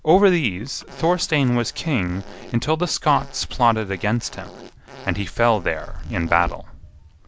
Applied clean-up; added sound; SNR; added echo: none; Engine starting / Motor vehicle (road) + Fart; 18 dB; none.